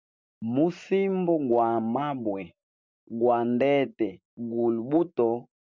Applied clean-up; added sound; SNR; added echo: none; none; none; none.